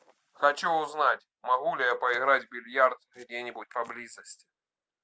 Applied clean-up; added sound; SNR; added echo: none; none; none; none.